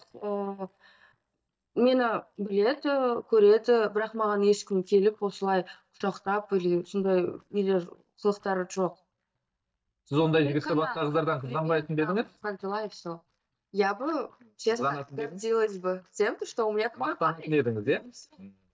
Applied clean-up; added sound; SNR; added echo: neural mask model DeepFilterNet 3.